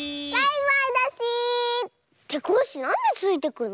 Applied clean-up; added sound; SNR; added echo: none; none; none; none.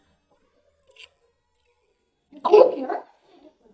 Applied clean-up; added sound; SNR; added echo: neural mask model DeepFilterNet 3.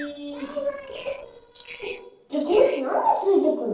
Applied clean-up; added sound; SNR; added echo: neural separator model SepFormer DNS4.